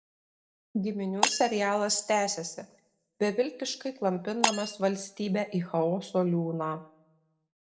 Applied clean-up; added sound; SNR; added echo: none; Shatter; 7 dB; reverberation time 0.5 s.